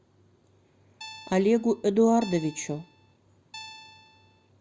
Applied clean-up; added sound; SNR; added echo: none; Guitar; 19 dB; none.